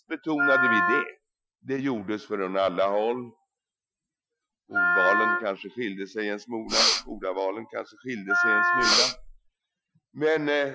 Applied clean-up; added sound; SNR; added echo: classical method Wiener filter.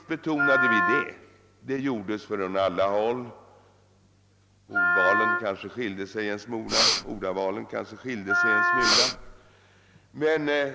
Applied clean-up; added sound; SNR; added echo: none; Breathing + Wind instrument, woodwind instrument; -4 dB; none.